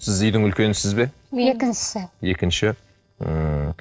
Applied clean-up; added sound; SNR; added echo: neural separator model SepFormer DNS4.